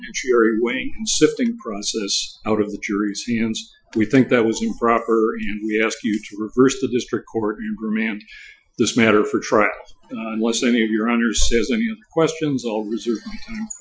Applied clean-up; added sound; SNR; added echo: classical method Wiener filter.